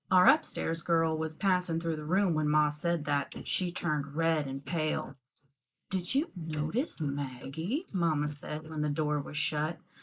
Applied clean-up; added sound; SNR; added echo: neural mask model Resemble Enhance denoiser.